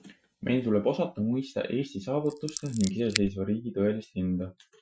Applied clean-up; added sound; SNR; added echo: classical method Wiener filter.